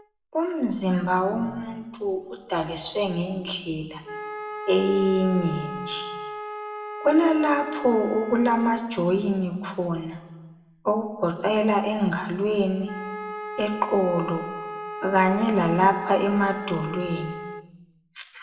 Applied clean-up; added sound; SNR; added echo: none; Wind instrument, woodwind instrument; 12 dB; reverberation time 1.1 s.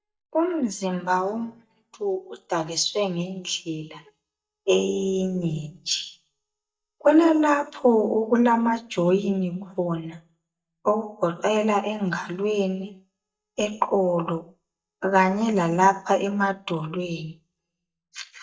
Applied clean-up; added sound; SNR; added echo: neural mask model DeepFilterNet 3.